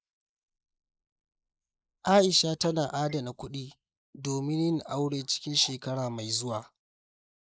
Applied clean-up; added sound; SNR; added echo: neural mask model Resemble Enhance denoiser.